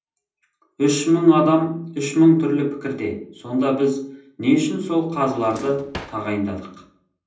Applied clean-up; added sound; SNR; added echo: none; Drawer open or close; 17 dB; reverberation time 0.6 s.